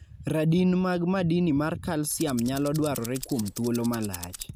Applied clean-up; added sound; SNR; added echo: none; Tools; 15 dB; none.